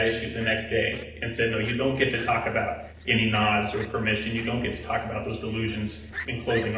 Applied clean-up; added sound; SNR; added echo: neural separator model SepFormer DNS4.